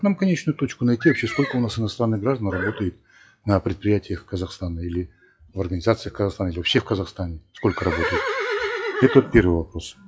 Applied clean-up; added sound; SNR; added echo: classical method WPE with log-MMSE.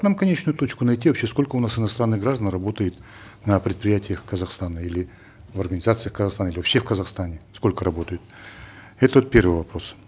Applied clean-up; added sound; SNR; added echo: none; none; none; none.